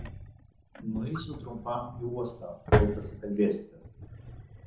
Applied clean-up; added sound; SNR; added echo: none; Drawer open or close; -1 dB; reverberation time 0.6 s.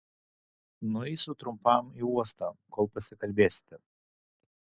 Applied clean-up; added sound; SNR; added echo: none; none; none; none.